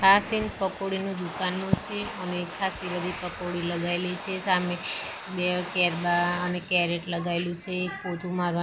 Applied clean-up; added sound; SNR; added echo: none; Domestic sounds, home sounds; 12 dB; none.